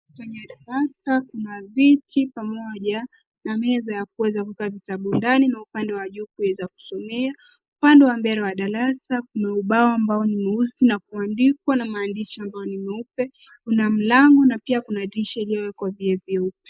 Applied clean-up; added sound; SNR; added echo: neural mask model Resemble Enhance denoiser.